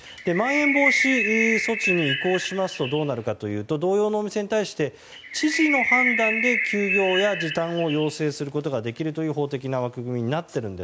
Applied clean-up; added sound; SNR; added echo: none; Bird; 1 dB; none.